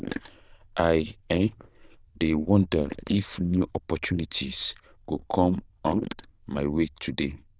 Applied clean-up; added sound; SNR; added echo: neural diffusion model UNIVERSE++.